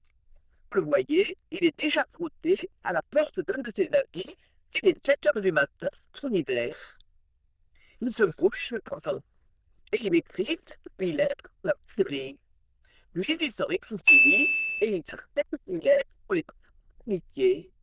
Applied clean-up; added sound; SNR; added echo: neural diffusion model UNIVERSE++.